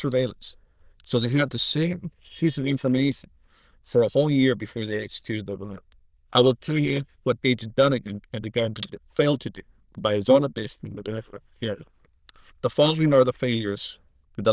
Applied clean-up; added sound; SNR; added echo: neural diffusion model UNIVERSE++.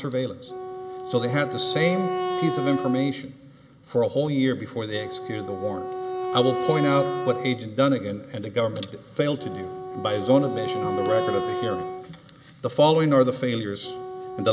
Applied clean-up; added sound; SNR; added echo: none; Wind instrument, woodwind instrument; 6 dB; none.